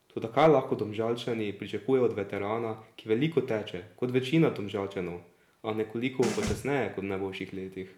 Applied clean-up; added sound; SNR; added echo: none; Snare drum; 8 dB; none.